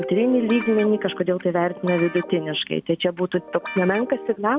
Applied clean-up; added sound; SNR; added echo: none; Guitar + Guitar; 13 dB; none.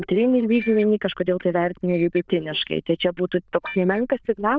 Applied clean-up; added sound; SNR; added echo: neural diffusion model UNIVERSE++.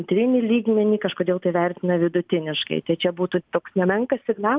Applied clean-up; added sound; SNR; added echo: none; none; none; none.